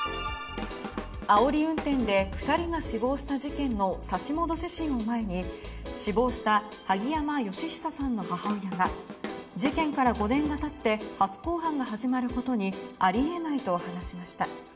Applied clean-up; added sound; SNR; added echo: none; Drum kit; 11 dB; reverberation time 1.1 s.